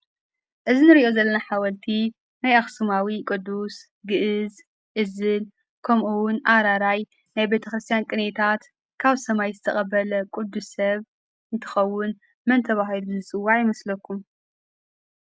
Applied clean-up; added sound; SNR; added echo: none; none; none; none.